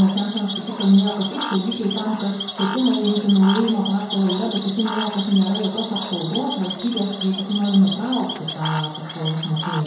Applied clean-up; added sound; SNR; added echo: none; Cricket / Frog; 9 dB; reverberation time 0.9 s.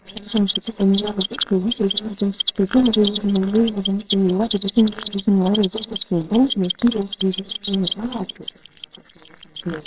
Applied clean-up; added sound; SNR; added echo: neural separator model SepFormer WHAMR!.